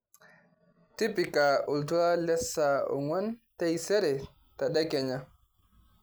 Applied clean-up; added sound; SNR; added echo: none; none; none; none.